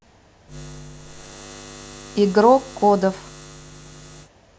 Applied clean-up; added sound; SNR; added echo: none; Buzz; 17 dB; none.